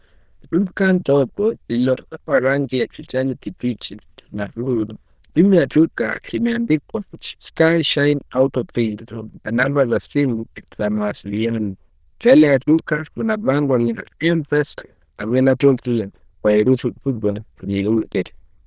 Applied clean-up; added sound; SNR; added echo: neural diffusion model UNIVERSE++.